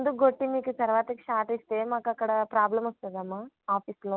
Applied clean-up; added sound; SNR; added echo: none; none; none; none.